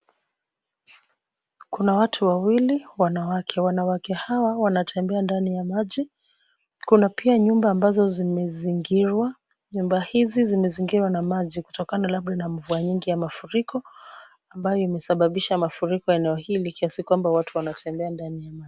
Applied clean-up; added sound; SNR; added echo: none; Rattle (instrument); 17 dB; none.